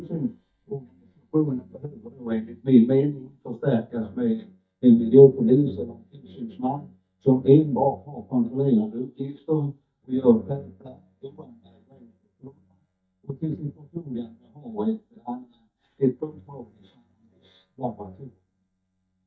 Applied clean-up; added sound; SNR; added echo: neural mask model DeepFilterNet 3.